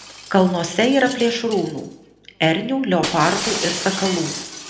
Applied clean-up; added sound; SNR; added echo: none; Shatter; 10 dB; reverberation time 0.7 s.